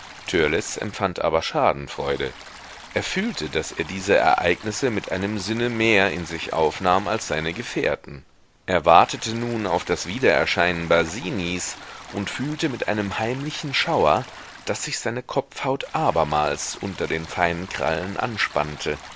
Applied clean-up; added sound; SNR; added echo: none; Stream; 18 dB; none.